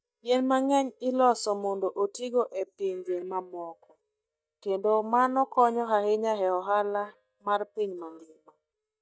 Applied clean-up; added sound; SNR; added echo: neural mask model DeepFilterNet 3.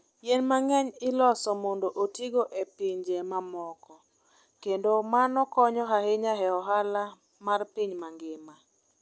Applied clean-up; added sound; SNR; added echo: none; none; none; none.